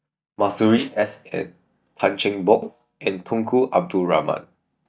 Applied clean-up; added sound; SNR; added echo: neural mask model DeepFilterNet 3.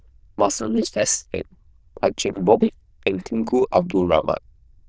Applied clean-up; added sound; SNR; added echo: neural diffusion model UNIVERSE++.